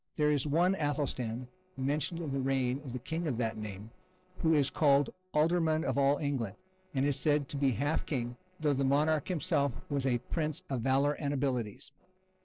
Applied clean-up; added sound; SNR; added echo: neural separator model SepFormer DNS4.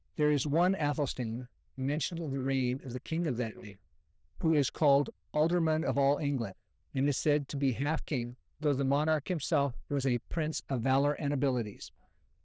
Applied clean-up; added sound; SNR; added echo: neural diffusion model UNIVERSE++.